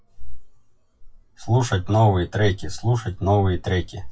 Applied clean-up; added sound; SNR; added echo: classical method WPE with log-MMSE.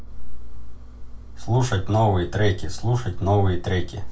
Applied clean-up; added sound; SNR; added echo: none; Engine; 14 dB; reverberation time 0.2 s.